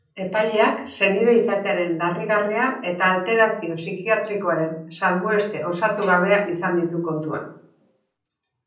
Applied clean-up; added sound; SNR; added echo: none; Bowed string instrument; 17 dB; reverberation time 0.6 s.